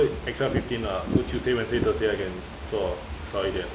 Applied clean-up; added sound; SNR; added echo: none; Fireworks / Ocean; 5 dB; none.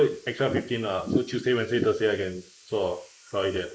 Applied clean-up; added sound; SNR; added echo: neural mask model Resemble Enhance denoiser.